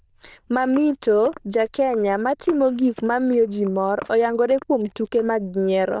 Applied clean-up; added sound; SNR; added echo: neural diffusion model UNIVERSE++.